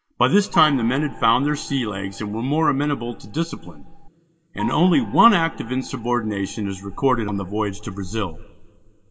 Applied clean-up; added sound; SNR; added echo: none; Gong; 15 dB; reverberation time 0.4 s.